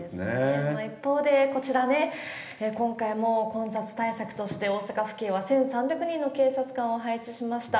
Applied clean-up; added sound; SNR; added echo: none; none; none; reverberation time 1.1 s.